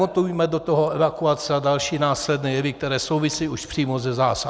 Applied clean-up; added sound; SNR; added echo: none; none; none; none.